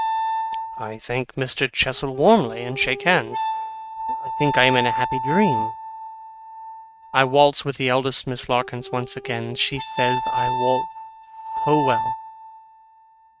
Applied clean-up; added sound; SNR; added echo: neural mask model RNNoise.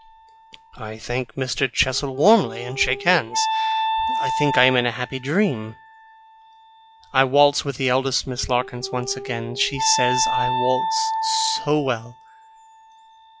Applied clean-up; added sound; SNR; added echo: classical method log-MMSE.